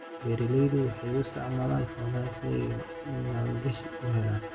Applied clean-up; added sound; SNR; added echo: none; Bowed string instrument; 11 dB; none.